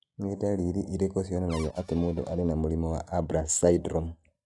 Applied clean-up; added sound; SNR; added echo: neural mask model RNNoise.